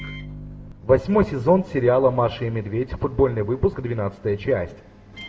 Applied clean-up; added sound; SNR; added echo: none; Microwave oven; 20 dB; reverberation time 0.8 s.